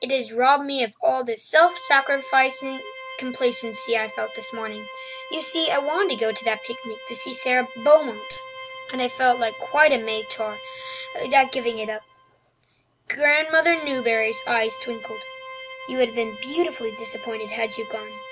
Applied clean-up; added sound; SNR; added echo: none; Organ; 14 dB; none.